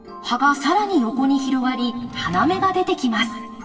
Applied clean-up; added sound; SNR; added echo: none; Drawer open or close; 18 dB; reverberation time 1.4 s.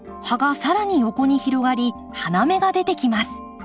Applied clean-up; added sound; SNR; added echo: none; none; none; none.